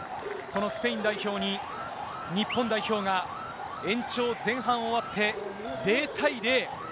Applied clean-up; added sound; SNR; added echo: none; Alarm; 9 dB; none.